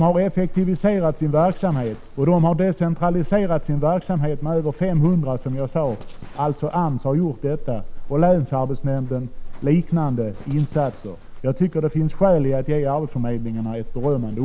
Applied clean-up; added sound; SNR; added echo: none; Livestock, farm animals, working animals; 9 dB; none.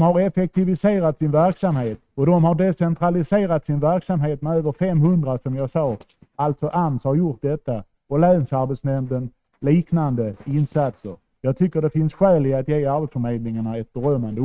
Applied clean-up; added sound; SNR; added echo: neural mask model RNNoise.